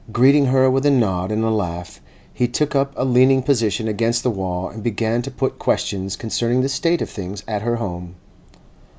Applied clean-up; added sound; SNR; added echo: none; none; none; none.